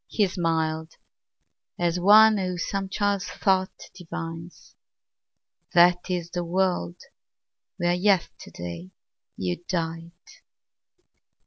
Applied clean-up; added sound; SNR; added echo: none; none; none; none.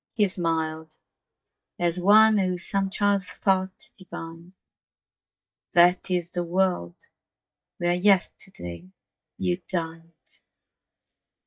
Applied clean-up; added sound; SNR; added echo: neural mask model DeepFilterNet 3.